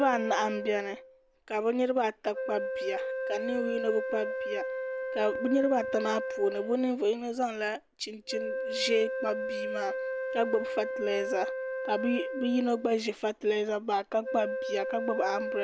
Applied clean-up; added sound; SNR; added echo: none; Wind instrument, woodwind instrument; 4 dB; none.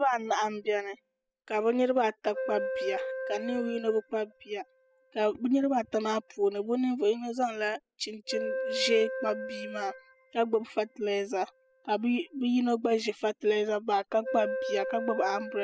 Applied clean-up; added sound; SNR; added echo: classical method spectral subtraction.